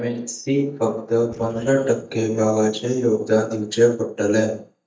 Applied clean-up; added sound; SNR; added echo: neural mask model DeepFilterNet 3.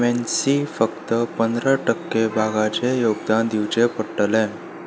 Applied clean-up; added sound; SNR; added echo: none; none; none; none.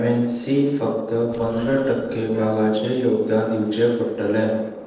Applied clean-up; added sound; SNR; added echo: neural separator model SepFormer DNS4.